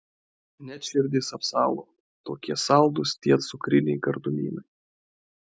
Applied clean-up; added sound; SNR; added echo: none; none; none; none.